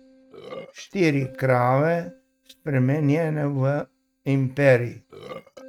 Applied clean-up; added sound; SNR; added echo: neural mask model RNNoise.